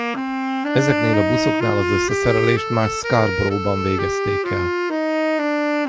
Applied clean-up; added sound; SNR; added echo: none; Wind instrument, woodwind instrument; -1 dB; none.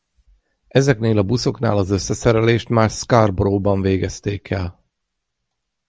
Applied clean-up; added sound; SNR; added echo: none; none; none; none.